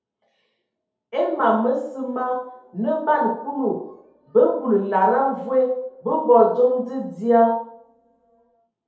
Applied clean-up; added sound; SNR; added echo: none; none; none; reverberation time 2.1 s.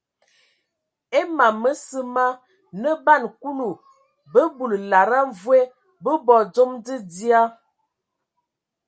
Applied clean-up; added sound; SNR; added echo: none; none; none; none.